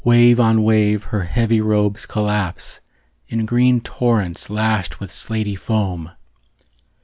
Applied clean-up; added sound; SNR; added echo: none; none; none; none.